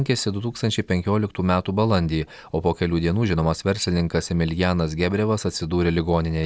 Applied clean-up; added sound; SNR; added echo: none; none; none; none.